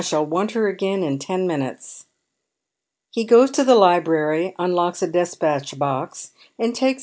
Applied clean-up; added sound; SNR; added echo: none; none; none; none.